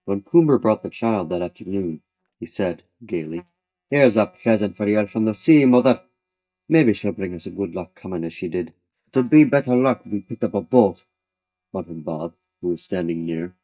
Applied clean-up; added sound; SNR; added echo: neural mask model DeepFilterNet 3.